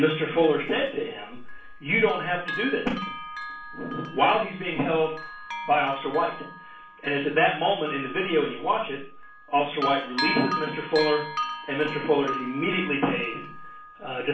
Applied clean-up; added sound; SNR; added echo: none; Bell; 10 dB; reverberation time 0.4 s.